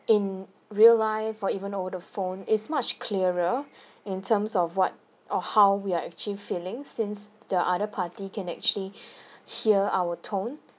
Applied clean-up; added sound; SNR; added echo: none; none; none; none.